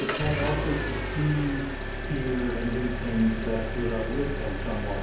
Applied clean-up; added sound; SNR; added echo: none; Engine; 1 dB; reverberation time 0.9 s.